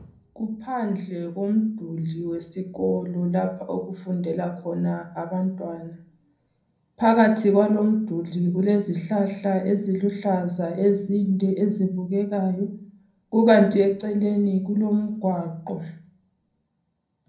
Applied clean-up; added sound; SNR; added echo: none; none; none; reverberation time 0.5 s.